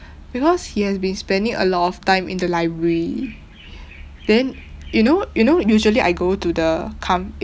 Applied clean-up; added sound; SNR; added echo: none; none; none; none.